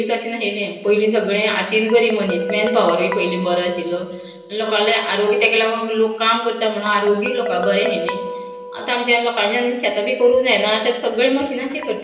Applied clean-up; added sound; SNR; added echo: none; Guitar; 11 dB; reverberation time 2.3 s.